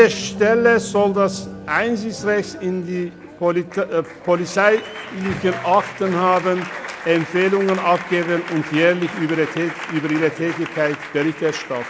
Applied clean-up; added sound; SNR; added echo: none; Applause; 12 dB; none.